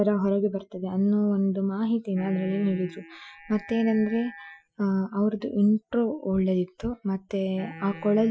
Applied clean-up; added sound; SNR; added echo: classical method Wiener filter.